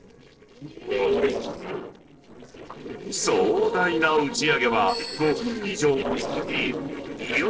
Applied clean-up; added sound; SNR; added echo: neural separator model SepFormer DNS4.